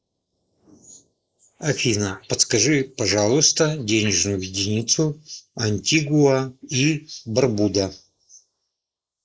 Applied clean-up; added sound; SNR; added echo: neural mask model Resemble Enhance denoiser.